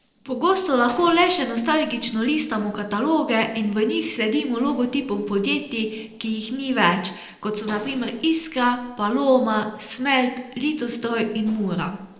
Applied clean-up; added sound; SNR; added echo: neural separator model SepFormer DNS4.